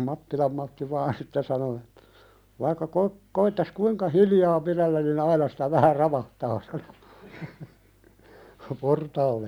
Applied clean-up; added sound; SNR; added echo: none; none; none; none.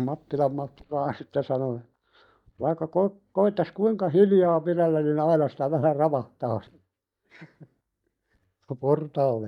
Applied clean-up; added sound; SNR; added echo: neural mask model DeepFilterNet 3.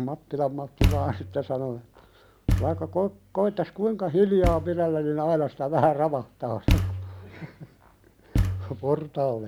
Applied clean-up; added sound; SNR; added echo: none; Thump, thud; 3 dB; none.